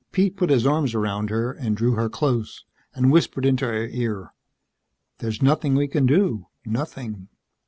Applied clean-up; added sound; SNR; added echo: none; none; none; none.